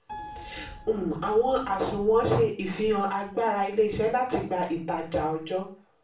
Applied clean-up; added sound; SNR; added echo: none; Keyboard (musical); 16 dB; reverberation time 0.3 s.